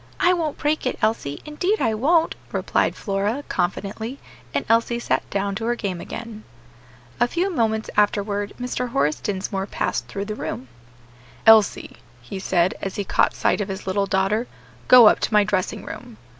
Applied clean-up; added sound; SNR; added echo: none; none; none; none.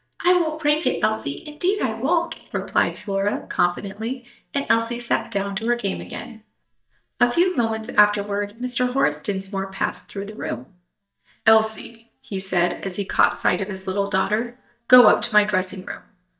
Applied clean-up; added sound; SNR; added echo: neural mask model DeepFilterNet 3.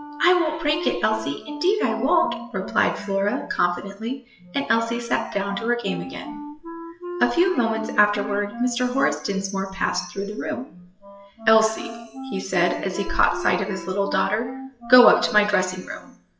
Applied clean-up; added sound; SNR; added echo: classical method WPE with log-MMSE.